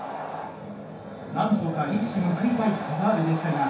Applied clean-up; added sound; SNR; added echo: none; none; none; reverberation time 0.7 s.